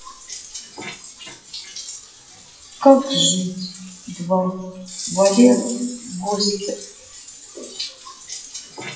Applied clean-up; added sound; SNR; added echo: classical method WPE with log-MMSE.